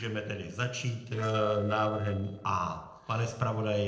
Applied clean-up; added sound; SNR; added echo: neural separator model SepFormer DNS4.